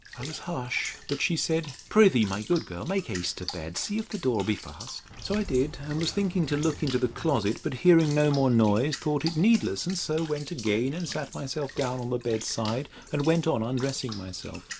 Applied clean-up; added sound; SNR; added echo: none; Bathtub (filling or washing) / Water + Bird vocalization, bird call, bird song; 16 dB; none.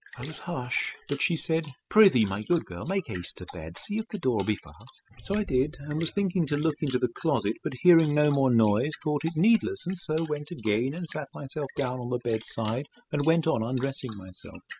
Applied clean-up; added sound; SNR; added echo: classical method spectral subtraction.